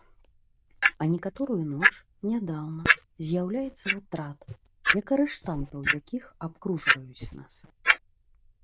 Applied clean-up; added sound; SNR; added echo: neural diffusion model UNIVERSE++.